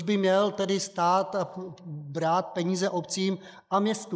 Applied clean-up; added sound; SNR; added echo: neural mask model Resemble Enhance denoiser.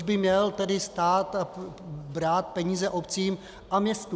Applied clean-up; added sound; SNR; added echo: none; none; none; none.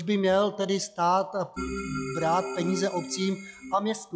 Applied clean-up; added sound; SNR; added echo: classical method log-MMSE.